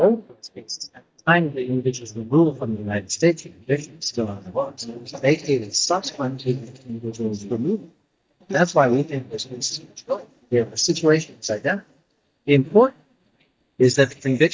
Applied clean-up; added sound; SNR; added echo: neural mask model DeepFilterNet 3.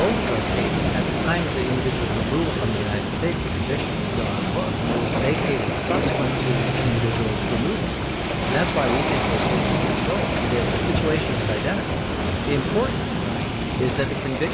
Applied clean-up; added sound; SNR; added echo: none; Waves, surf + Guitar; -4 dB; none.